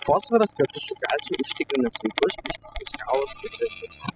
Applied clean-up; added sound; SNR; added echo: classical method spectral subtraction.